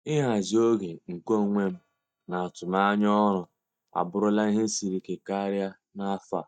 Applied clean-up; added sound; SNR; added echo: neural mask model DeepFilterNet 3.